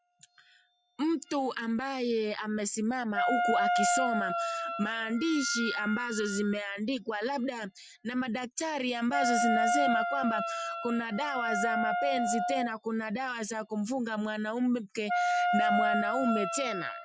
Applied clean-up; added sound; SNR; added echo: classical method Wiener filter.